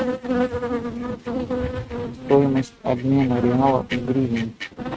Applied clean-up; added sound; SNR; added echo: neural mask model RNNoise.